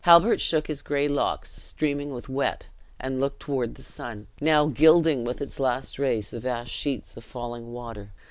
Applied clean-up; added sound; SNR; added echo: none; none; none; none.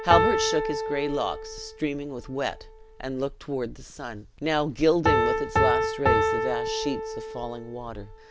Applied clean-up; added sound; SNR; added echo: none; Piano; 0 dB; none.